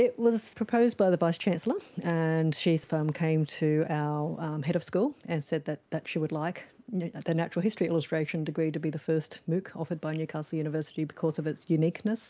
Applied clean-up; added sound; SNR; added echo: none; none; none; none.